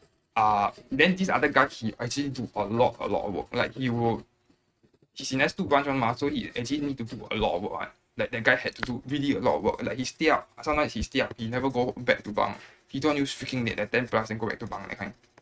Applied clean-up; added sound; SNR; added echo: neural mask model RNNoise.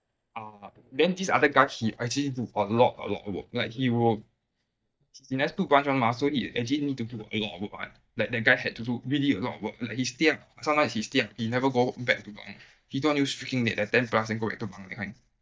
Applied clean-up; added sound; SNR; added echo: neural mask model DeepFilterNet 3.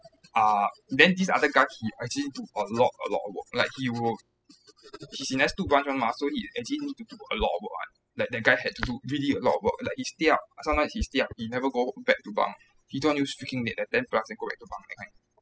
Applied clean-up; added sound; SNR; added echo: classical method spectral subtraction.